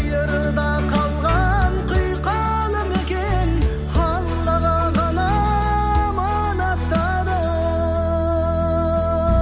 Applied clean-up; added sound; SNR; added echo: none; none; none; none.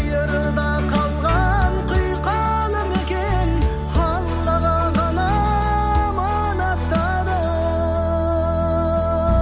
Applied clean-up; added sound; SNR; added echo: none; Brass instrument; 17 dB; none.